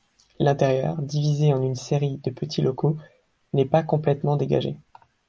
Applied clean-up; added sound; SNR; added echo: none; none; none; none.